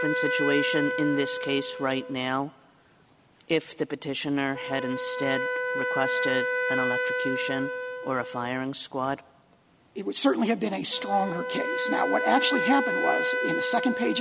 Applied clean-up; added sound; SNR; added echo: none; Wind instrument, woodwind instrument; 2 dB; none.